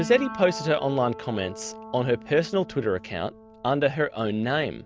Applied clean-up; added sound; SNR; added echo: none; Piano; 15 dB; none.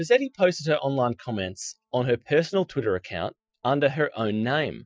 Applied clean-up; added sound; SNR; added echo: classical method Wiener filter.